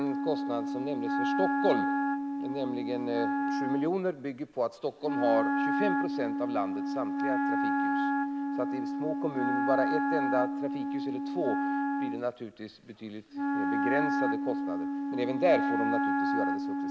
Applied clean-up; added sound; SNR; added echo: none; Wind instrument, woodwind instrument; -3 dB; none.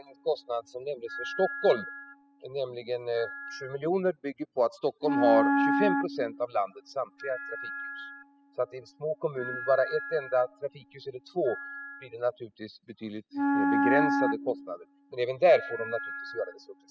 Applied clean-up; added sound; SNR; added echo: classical method spectral subtraction.